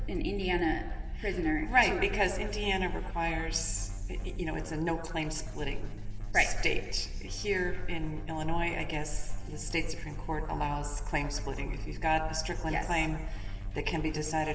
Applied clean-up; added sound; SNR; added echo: none; Keyboard (musical); 16 dB; reverberation time 1.9 s.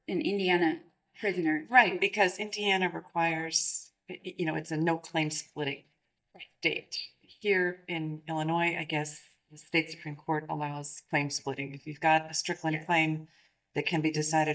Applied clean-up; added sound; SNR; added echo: neural mask model DeepFilterNet 3.